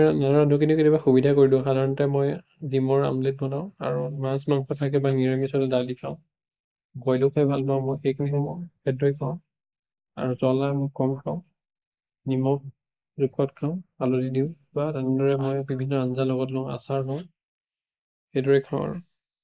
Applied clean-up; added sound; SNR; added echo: neural mask model Resemble Enhance denoiser.